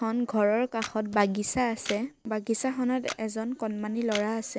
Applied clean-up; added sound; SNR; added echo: none; Camera; 15 dB; none.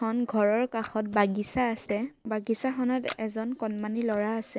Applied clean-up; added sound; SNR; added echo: neural mask model Resemble Enhance denoiser.